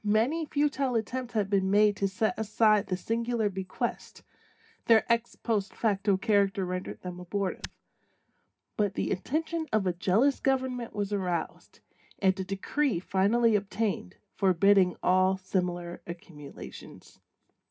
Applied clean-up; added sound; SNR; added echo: none; Tick; 16 dB; reverberation time 0.3 s.